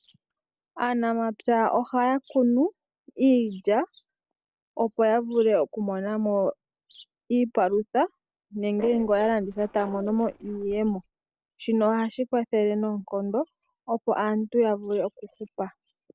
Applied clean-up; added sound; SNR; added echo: neural separator model SepFormer DNS4.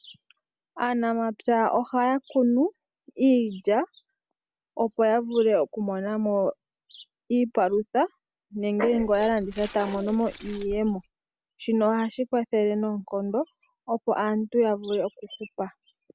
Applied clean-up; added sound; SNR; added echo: none; Glass; 14 dB; none.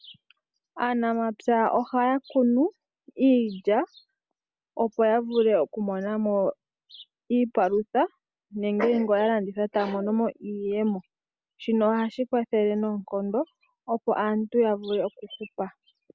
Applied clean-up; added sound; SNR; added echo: none; none; none; none.